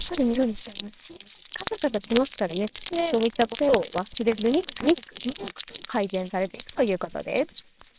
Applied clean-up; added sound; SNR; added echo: neural separator model SepFormer WHAMR!.